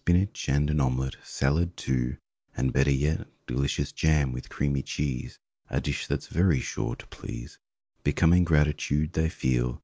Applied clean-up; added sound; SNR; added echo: none; none; none; none.